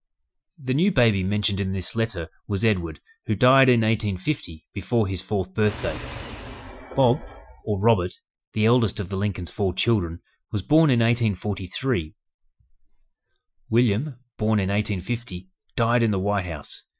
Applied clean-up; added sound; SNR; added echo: classical method Wiener filter.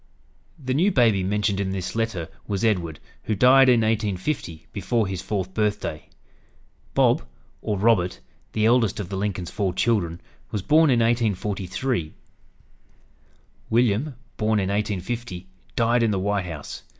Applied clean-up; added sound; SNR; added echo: none; none; none; none.